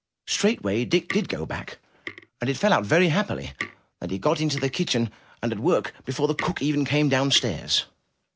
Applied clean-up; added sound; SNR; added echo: none; Tick; 16 dB; none.